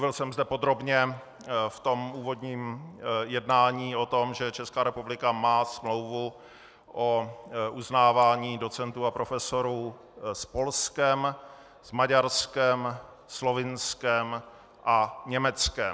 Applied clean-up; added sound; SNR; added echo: none; none; none; none.